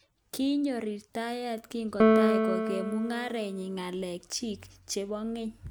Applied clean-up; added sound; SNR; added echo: none; Piano; -4 dB; none.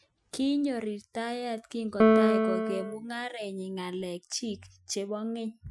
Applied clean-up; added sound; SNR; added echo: classical method Wiener filter.